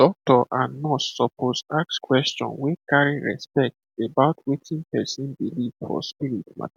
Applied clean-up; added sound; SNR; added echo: none; none; none; none.